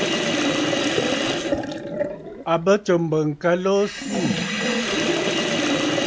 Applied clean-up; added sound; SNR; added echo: none; Sink (filling or washing); -1 dB; none.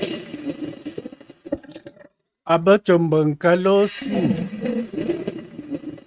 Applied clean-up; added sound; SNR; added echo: neural mask model RNNoise.